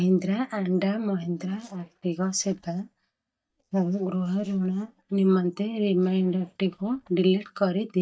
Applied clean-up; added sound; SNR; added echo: neural mask model DeepFilterNet 3.